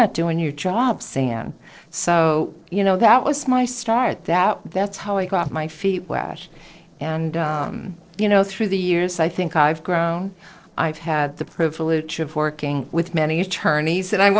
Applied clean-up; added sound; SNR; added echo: neural separator model SepFormer DNS4.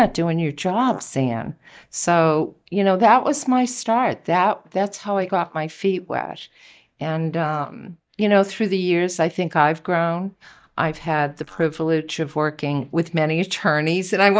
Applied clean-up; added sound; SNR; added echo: neural mask model DeepFilterNet 3.